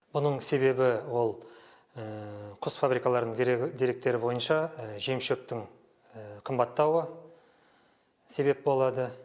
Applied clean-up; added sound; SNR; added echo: none; none; none; none.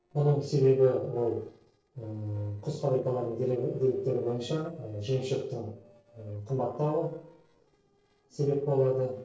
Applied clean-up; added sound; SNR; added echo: neural separator model SepFormer DNS4.